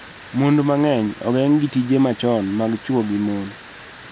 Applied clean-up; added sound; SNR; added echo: none; Water; 20 dB; none.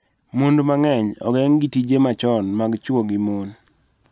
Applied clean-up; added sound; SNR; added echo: none; none; none; none.